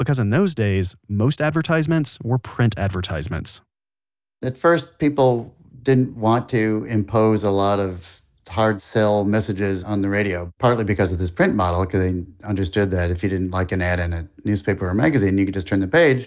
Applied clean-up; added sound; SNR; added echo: none; none; none; none.